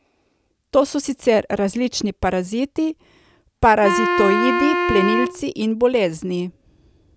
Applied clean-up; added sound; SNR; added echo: none; Wind instrument, woodwind instrument; 1 dB; none.